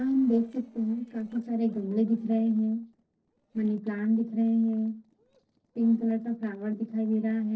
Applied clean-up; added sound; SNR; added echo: neural separator model SepFormer DNS4.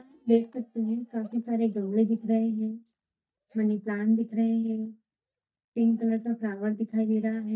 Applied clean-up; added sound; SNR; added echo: neural mask model DeepFilterNet 3.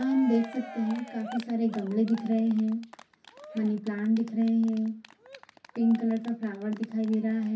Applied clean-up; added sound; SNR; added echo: none; Cheering; 19 dB; reverberation time 0.3 s.